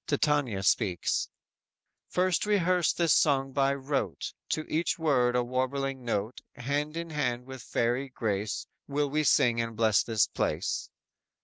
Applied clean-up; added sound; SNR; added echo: none; none; none; none.